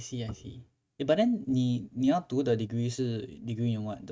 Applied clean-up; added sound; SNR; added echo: neural mask model RNNoise.